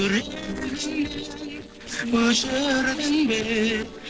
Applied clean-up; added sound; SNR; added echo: neural separator model SepFormer DNS4.